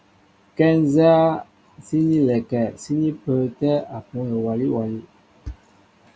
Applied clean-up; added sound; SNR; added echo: none; none; none; none.